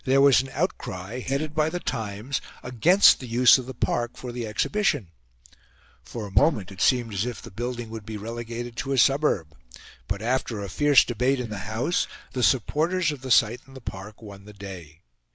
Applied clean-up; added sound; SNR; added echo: neural mask model Resemble Enhance denoiser.